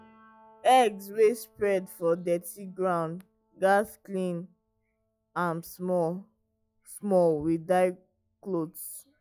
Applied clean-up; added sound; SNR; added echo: classical method log-MMSE.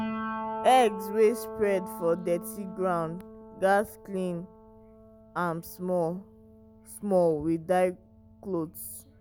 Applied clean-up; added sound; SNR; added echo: none; Piano; 12 dB; none.